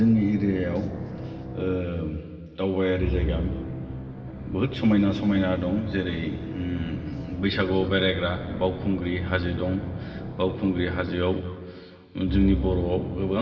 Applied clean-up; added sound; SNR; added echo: none; Musical instrument; 8 dB; reverberation time 2.7 s.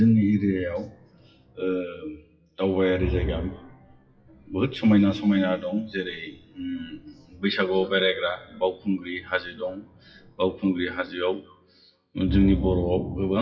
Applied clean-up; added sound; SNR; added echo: classical method WPE with log-MMSE.